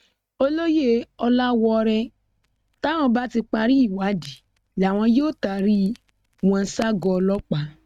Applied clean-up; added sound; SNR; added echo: neural mask model RNNoise.